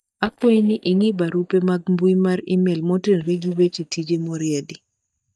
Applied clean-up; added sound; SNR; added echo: neural mask model DeepFilterNet 3.